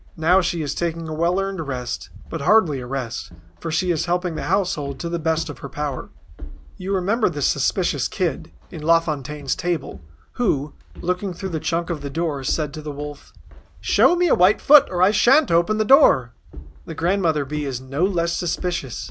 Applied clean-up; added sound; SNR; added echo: none; Walk, footsteps; 16 dB; none.